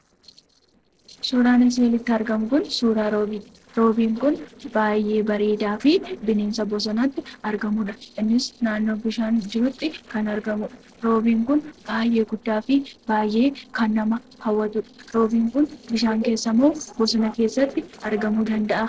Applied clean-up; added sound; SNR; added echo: neural separator model SepFormer DNS4.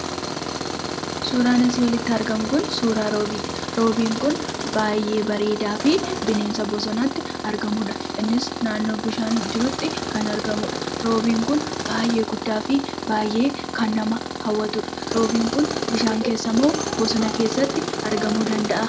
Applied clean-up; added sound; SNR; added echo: none; Tools; 5 dB; none.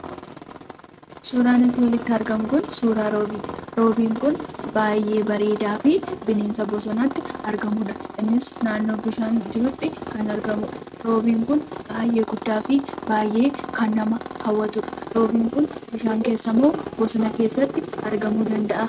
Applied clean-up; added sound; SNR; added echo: neural mask model RNNoise.